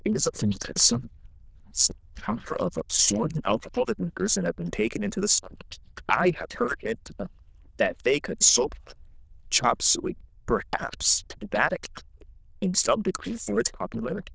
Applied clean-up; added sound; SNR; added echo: neural diffusion model UNIVERSE++.